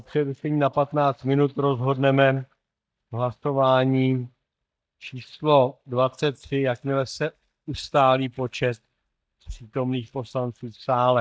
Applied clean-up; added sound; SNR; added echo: neural mask model DeepFilterNet 3.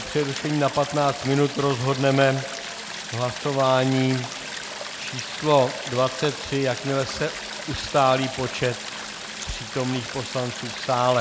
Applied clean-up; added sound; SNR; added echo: none; Stream; 10 dB; none.